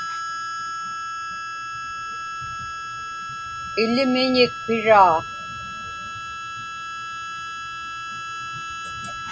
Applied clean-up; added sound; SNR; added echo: none; Harmonica; 6 dB; none.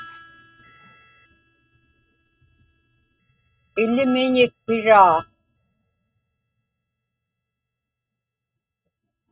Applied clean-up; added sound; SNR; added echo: neural mask model RNNoise.